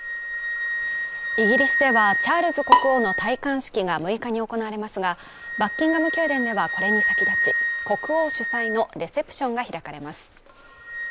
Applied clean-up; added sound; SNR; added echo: none; Bowed string instrument + Wind instrument, woodwind instrument; 0 dB; none.